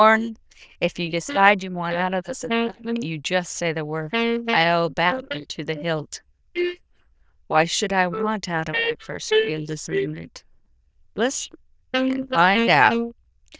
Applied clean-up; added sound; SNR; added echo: neural diffusion model UNIVERSE++.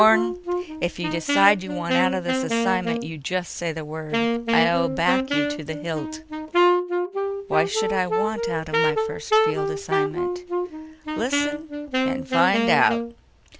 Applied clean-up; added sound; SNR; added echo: none; Wind instrument, woodwind instrument; -1 dB; none.